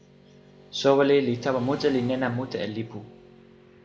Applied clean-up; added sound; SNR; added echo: none; Motorcycle / Traffic noise, roadway noise; 17 dB; none.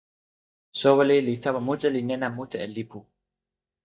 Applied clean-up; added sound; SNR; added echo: neural mask model DeepFilterNet 3.